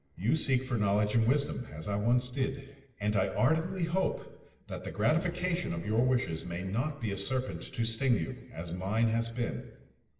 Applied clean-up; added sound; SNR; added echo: neural separator model SepFormer DNS4.